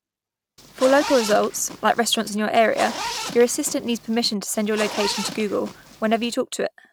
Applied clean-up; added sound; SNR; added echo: none; Zipper (clothing); 11 dB; none.